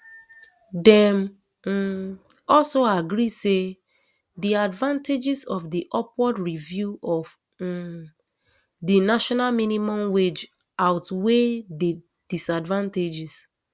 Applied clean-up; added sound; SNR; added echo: none; none; none; none.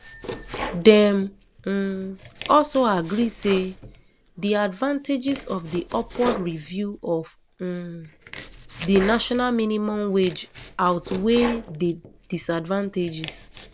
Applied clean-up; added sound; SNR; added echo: none; Domestic sounds, home sounds; 14 dB; none.